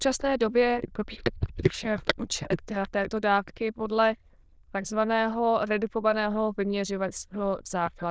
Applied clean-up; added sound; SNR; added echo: neural diffusion model UNIVERSE++.